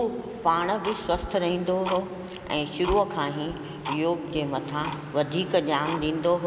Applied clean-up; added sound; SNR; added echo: none; Tick-tock; 13 dB; none.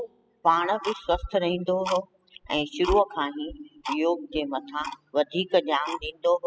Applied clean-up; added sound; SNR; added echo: classical method spectral subtraction.